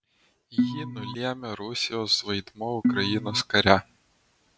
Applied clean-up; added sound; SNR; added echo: none; Organ; 2 dB; none.